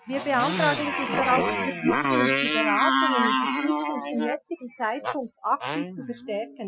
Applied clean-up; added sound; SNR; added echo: classical method Wiener filter.